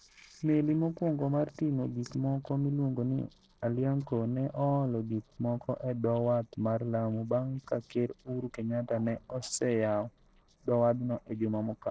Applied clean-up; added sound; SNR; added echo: neural separator model SepFormer DNS4.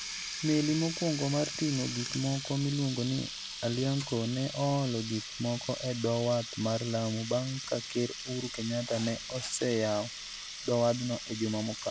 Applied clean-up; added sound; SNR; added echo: none; Water tap, faucet; 9 dB; none.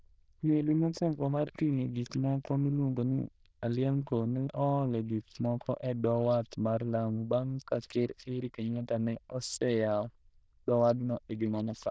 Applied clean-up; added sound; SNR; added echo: neural diffusion model UNIVERSE++.